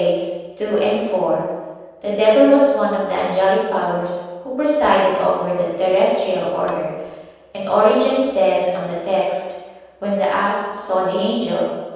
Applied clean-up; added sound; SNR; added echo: none; Cutlery, silverware / Dishes, pots, and pans; 20 dB; reverberation time 1.2 s.